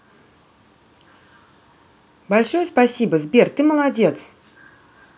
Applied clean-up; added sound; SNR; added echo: none; none; none; none.